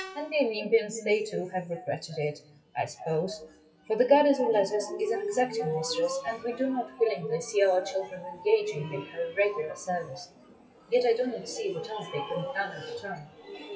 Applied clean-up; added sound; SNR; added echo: classical method WPE with log-MMSE.